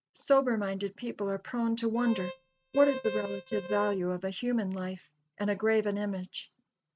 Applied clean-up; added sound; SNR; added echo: neural mask model RNNoise.